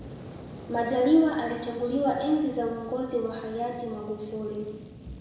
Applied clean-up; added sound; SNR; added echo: none; Fire; 15 dB; reverberation time 1.0 s.